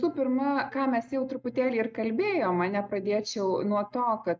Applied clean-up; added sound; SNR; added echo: neural mask model RNNoise.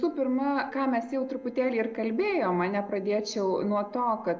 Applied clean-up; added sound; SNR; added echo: neural separator model SepFormer DNS4.